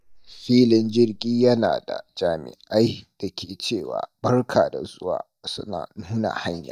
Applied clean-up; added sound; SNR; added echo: neural mask model DeepFilterNet 3.